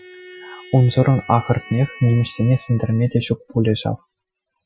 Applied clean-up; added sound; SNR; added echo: classical method Wiener filter.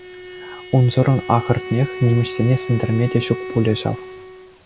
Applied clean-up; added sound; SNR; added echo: none; Bowed string instrument; 12 dB; none.